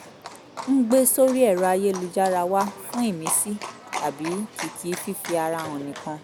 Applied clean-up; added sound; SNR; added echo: none; Livestock, farm animals, working animals; 13 dB; none.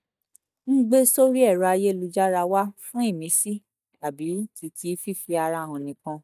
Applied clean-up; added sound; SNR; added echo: neural mask model DeepFilterNet 3.